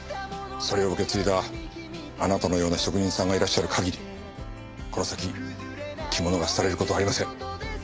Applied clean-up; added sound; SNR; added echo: none; none; none; none.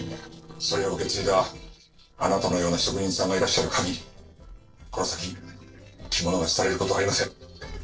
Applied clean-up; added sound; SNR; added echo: neural separator model SepFormer DNS4.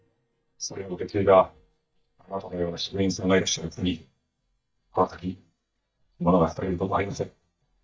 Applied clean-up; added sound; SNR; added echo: neural mask model DeepFilterNet 3.